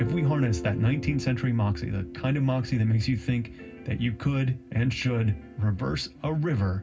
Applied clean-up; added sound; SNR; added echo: none; Guitar; 14 dB; reverberation time 0.4 s.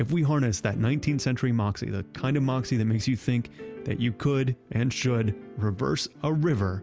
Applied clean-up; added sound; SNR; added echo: none; none; none; none.